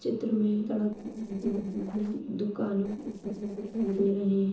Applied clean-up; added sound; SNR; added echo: neural separator model SepFormer DNS4.